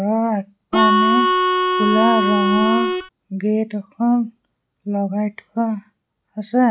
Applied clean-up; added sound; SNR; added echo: none; Harmonica; -3 dB; none.